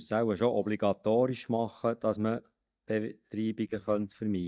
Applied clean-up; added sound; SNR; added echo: neural mask model DeepFilterNet 3.